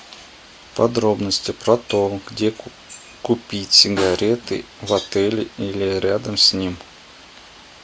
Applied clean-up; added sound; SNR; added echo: none; Snare drum; 15 dB; none.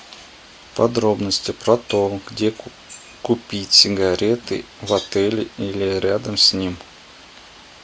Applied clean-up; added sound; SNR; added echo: none; none; none; none.